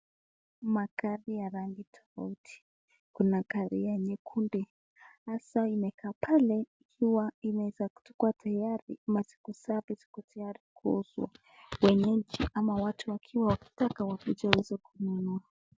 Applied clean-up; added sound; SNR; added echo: none; none; none; none.